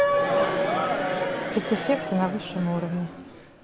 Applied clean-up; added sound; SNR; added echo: none; Crowd + Piano; -3 dB; none.